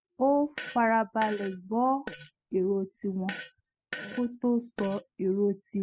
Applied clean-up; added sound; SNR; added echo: classical method spectral subtraction.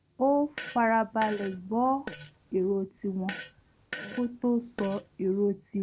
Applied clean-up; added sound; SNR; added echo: none; Fart; 14 dB; none.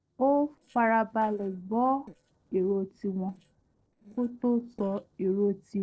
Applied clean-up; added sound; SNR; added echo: neural separator model SepFormer DNS4.